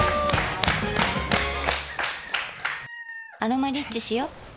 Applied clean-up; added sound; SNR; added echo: none; Chicken, rooster; 17 dB; none.